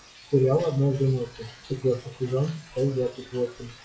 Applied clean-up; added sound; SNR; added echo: classical method WPE with log-MMSE.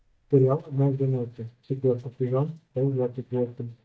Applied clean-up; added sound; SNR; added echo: neural mask model DeepFilterNet 3.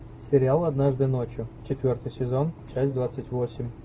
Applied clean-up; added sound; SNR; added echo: none; none; none; none.